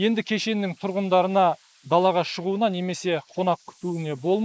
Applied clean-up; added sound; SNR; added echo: neural mask model Resemble Enhance denoiser.